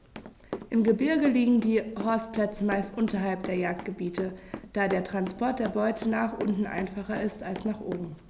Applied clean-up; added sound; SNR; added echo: none; Run; 13 dB; none.